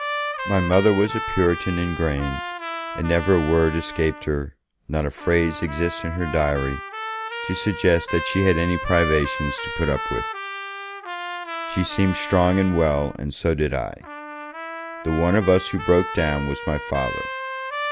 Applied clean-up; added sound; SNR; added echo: none; Trumpet; 8 dB; none.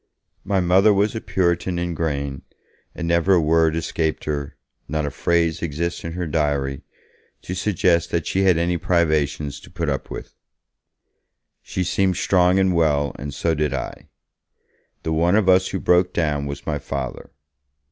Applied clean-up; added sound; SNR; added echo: none; none; none; none.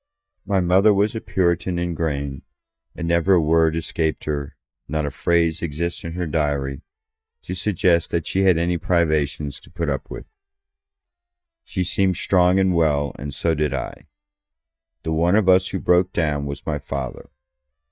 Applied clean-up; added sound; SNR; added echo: neural mask model DeepFilterNet 3.